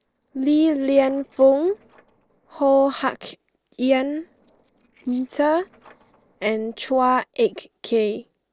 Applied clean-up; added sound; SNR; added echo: neural separator model SepFormer DNS4.